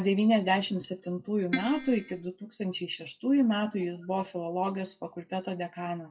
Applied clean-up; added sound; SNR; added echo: classical method WPE with log-MMSE.